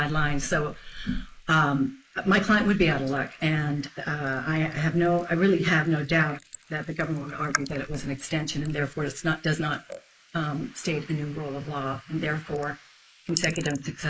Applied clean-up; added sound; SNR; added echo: neural mask model Resemble Enhance denoiser.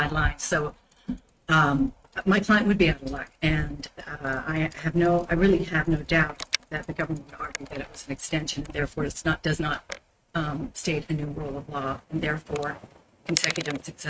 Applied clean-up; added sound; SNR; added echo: neural mask model RNNoise.